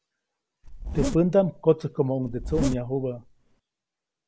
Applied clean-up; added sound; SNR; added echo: none; Zipper (clothing); 6 dB; none.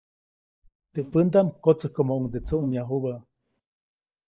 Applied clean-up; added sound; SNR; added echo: neural mask model DeepFilterNet 3.